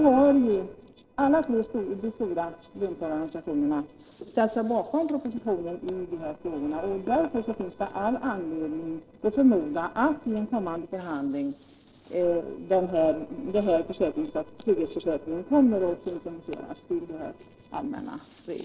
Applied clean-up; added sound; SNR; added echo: neural separator model SepFormer DNS4.